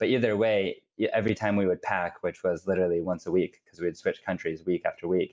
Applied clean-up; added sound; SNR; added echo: none; none; none; none.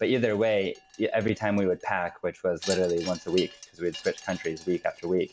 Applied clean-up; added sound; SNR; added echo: none; Wind chime; 17 dB; none.